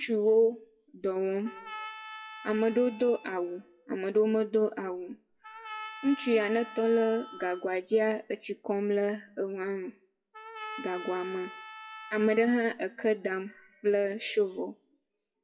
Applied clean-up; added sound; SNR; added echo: classical method WPE with log-MMSE.